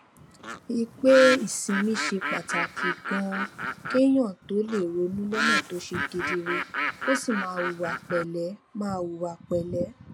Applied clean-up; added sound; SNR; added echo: none; Bird; 4 dB; none.